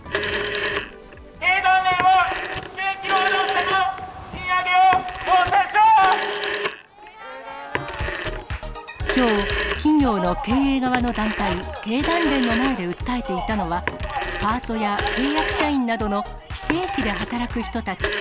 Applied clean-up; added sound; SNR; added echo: none; Telephone; 6 dB; none.